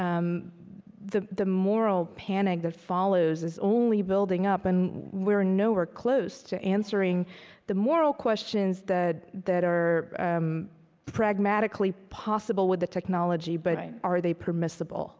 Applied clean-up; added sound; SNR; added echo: none; none; none; none.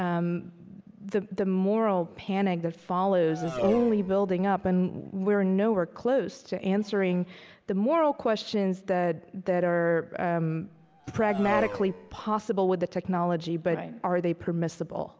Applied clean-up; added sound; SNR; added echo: none; Race car, auto racing; 9 dB; none.